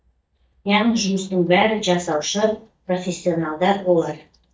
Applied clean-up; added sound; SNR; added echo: neural mask model DeepFilterNet 3.